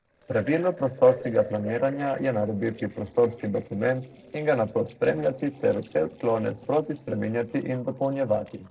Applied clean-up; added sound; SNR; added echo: neural separator model SepFormer DNS4.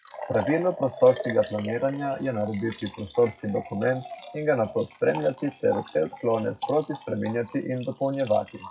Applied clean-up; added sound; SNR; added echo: classical method WPE with log-MMSE.